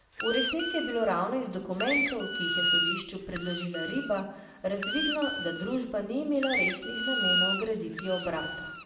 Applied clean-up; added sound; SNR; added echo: none; Squeak; 1 dB; reverberation time 0.7 s.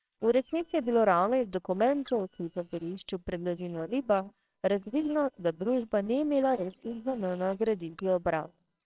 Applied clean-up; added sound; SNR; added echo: neural separator model SepFormer WHAMR!.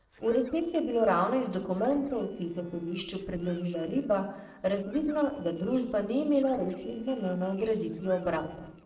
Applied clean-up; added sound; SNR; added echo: neural separator model SepFormer DNS4.